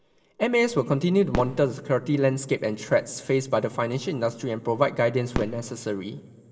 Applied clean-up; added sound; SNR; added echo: none; Fireworks; 14 dB; reverberation time 2.9 s.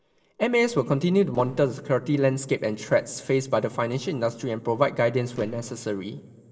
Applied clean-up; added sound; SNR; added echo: neural separator model SepFormer DNS4.